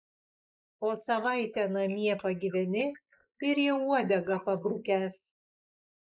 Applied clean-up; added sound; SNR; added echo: neural mask model Resemble Enhance denoiser.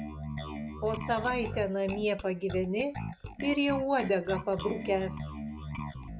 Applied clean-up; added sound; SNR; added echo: none; Bass guitar; 7 dB; none.